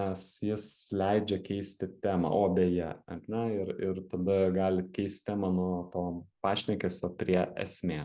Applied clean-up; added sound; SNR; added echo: none; none; none; none.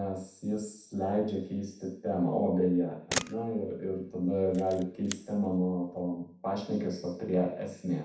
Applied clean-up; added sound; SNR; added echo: none; Camera; 11 dB; reverberation time 0.7 s.